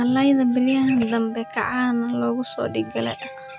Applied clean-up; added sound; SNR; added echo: none; Wind instrument, woodwind instrument + Wind instrument, woodwind instrument; 19 dB; none.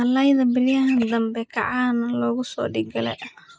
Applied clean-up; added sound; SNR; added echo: neural mask model Resemble Enhance denoiser.